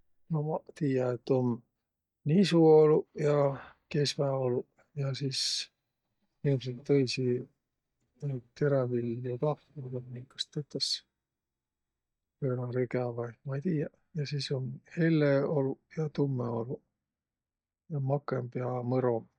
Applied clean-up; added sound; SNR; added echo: neural mask model DeepFilterNet 3.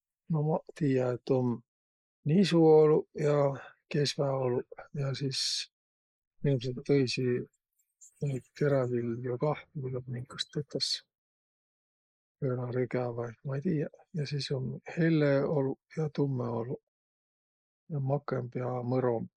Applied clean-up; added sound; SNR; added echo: neural mask model Resemble Enhance denoiser.